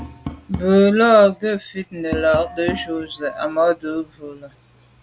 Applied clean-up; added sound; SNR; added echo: none; Tap; 15 dB; none.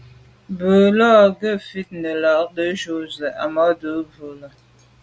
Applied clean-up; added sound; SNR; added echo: none; none; none; none.